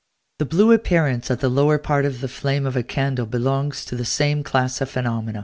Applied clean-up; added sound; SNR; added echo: none; none; none; none.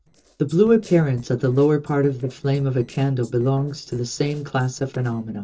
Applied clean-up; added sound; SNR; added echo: neural separator model SepFormer DNS4.